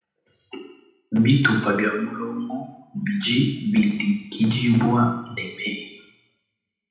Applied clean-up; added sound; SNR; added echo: none; none; none; reverberation time 0.9 s.